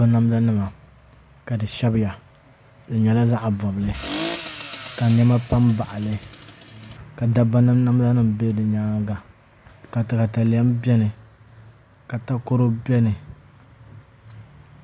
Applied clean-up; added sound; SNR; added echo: none; Accelerating, revving, vroom; 12 dB; none.